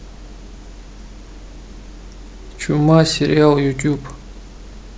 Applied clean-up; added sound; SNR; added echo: none; none; none; none.